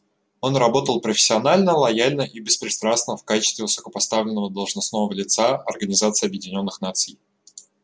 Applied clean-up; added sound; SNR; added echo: none; none; none; none.